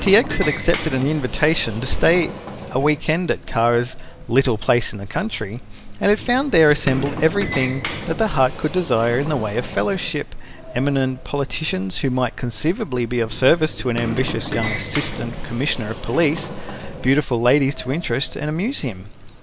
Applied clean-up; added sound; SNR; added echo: none; Sliding door; 12 dB; none.